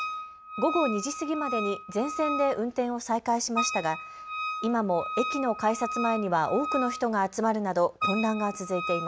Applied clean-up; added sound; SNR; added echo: none; Wind instrument, woodwind instrument; 6 dB; none.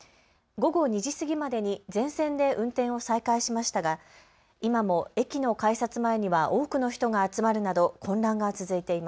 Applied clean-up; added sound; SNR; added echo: none; none; none; none.